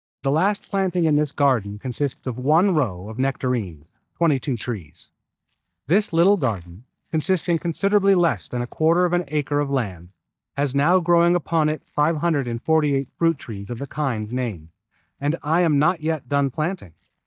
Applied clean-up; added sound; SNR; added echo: neural mask model DeepFilterNet 3.